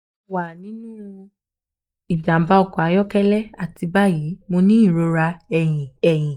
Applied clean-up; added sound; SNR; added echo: neural mask model DeepFilterNet 3.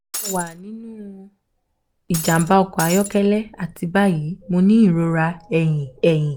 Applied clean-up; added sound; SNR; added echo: none; Shatter; 10 dB; none.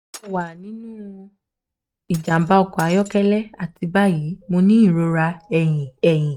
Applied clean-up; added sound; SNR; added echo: neural mask model RNNoise.